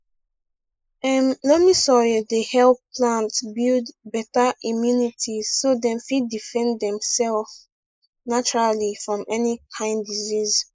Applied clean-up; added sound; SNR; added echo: neural mask model Resemble Enhance denoiser.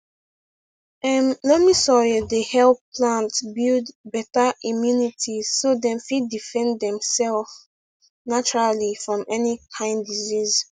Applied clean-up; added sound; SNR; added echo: none; none; none; none.